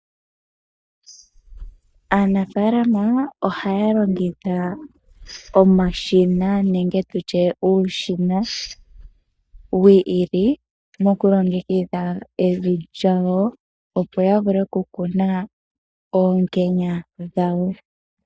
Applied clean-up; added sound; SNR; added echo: neural mask model DeepFilterNet 3.